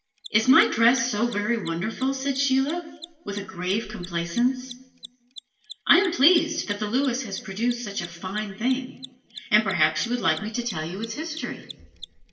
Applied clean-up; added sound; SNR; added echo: none; Mechanisms; 19 dB; reverberation time 0.9 s.